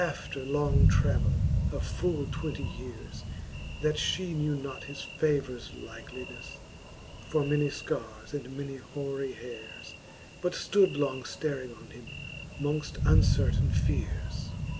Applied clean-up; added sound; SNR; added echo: none; Thunder; -1 dB; none.